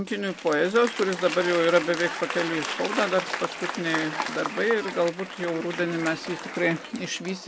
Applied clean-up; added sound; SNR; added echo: none; Applause / Crowd; 8 dB; none.